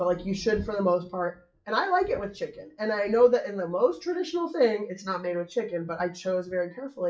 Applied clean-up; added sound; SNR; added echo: classical method WPE with log-MMSE.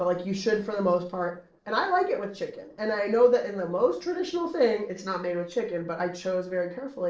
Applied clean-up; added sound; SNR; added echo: neural separator model SepFormer DNS4.